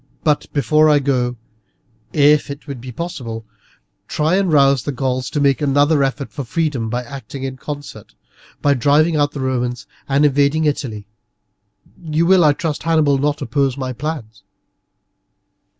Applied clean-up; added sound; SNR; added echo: none; none; none; none.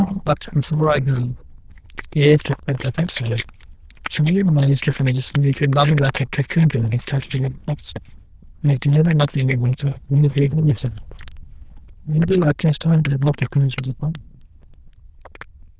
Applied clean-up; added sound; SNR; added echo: neural diffusion model UNIVERSE++.